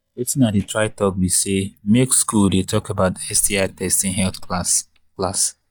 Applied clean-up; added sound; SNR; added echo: neural mask model DeepFilterNet 3.